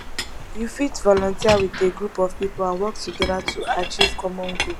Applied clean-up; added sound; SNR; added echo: none; Water + Chink, clink; 5 dB; none.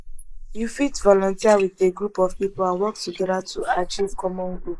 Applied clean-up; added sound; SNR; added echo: neural mask model Resemble Enhance denoiser.